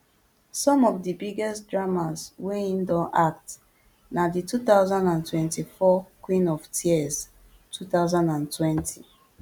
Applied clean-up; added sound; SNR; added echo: none; none; none; none.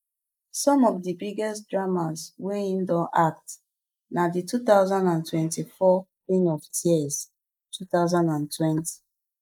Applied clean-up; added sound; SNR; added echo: neural mask model Resemble Enhance denoiser.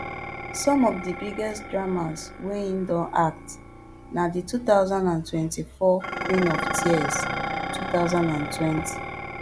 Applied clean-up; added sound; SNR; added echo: none; Dishes, pots, and pans; 7 dB; none.